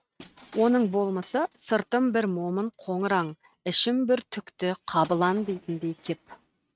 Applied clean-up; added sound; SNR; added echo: neural mask model RNNoise.